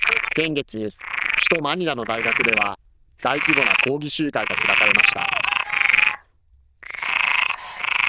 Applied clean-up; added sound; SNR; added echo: neural diffusion model UNIVERSE++.